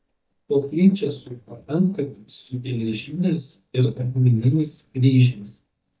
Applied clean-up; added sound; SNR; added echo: neural mask model DeepFilterNet 3.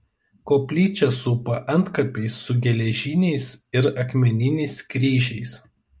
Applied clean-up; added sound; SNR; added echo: none; none; none; none.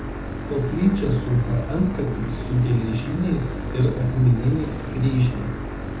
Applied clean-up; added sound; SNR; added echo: none; Engine / Boat, Water vehicle; 6 dB; reverberation time 0.6 s.